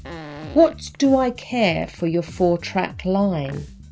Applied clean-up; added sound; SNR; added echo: none; Fart + Bass guitar; 17 dB; none.